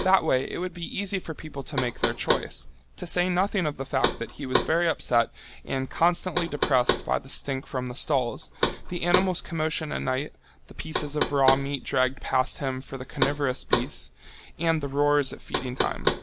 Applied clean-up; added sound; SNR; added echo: none; Knock; 5 dB; none.